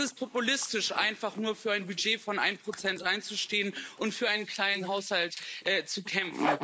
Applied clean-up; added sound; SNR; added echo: neural mask model Resemble Enhance denoiser.